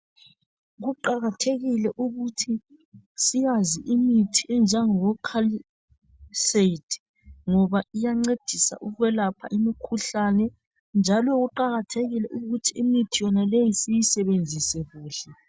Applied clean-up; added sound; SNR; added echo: none; none; none; none.